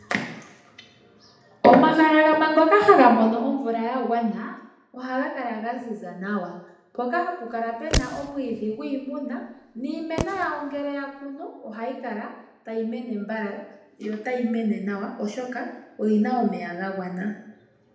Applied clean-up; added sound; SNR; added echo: none; Fireworks; 9 dB; reverberation time 0.8 s.